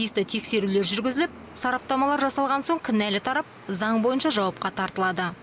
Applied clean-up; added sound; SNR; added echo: none; none; none; none.